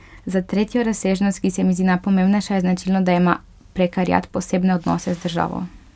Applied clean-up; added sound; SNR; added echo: none; none; none; none.